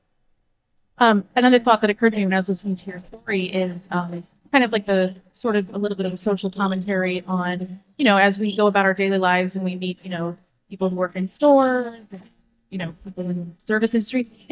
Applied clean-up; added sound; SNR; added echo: neural mask model DeepFilterNet 3.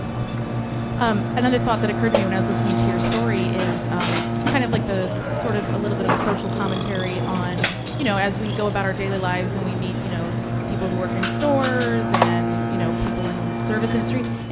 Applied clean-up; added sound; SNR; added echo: none; Bowed string instrument + Burping, eructation; -3 dB; none.